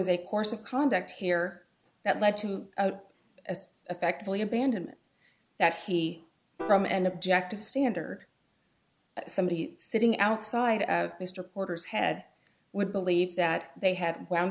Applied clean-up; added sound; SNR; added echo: none; Piano; 15 dB; none.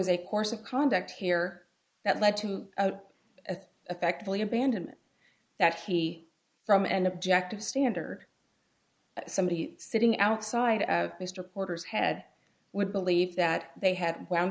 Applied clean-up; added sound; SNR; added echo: neural mask model Resemble Enhance denoiser.